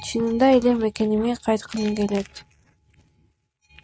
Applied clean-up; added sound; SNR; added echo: neural mask model RNNoise.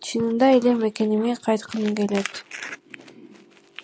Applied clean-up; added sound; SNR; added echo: none; none; none; none.